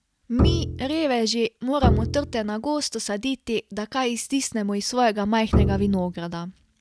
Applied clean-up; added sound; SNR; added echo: none; Bowed string instrument; 0 dB; none.